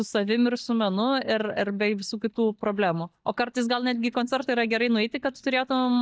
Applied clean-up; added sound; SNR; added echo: neural mask model DeepFilterNet 3.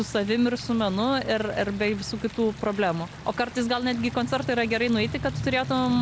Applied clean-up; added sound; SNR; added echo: none; Stream; 19 dB; none.